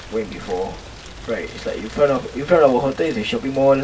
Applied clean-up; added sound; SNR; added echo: none; Rain; 17 dB; reverberation time 0.1 s.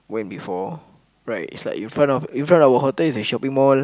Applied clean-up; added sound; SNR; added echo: none; none; none; none.